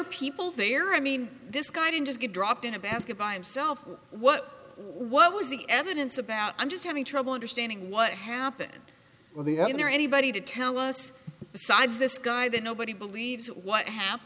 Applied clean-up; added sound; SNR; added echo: none; none; none; none.